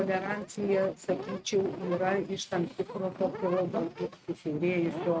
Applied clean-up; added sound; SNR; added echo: neural mask model RNNoise.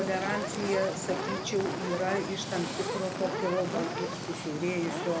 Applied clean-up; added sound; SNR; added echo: none; Fire; 2 dB; none.